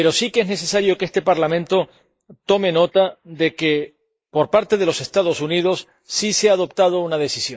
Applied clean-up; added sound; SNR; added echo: neural mask model Resemble Enhance denoiser.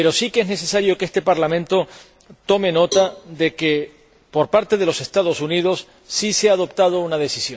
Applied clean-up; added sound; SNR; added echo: none; Cowbell; 15 dB; none.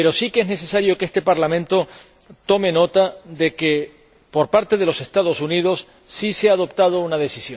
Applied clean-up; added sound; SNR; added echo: none; none; none; none.